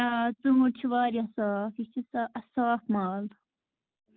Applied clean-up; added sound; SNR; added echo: none; none; none; none.